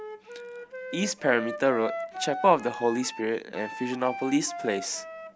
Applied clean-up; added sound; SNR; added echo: none; Wind instrument, woodwind instrument; 9 dB; none.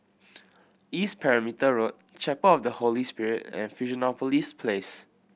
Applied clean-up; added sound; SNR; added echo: none; none; none; none.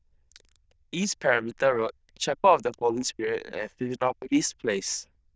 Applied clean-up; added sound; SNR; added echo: neural diffusion model UNIVERSE++.